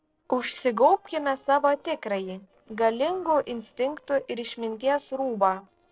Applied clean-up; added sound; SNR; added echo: neural separator model SepFormer DNS4.